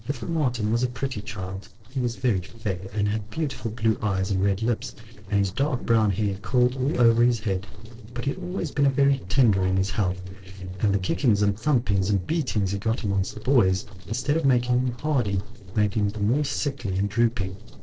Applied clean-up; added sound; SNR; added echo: neural separator model SepFormer DNS4.